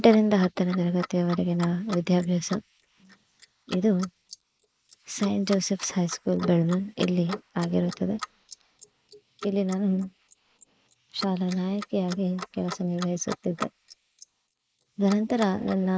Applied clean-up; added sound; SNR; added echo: neural mask model Resemble Enhance denoiser.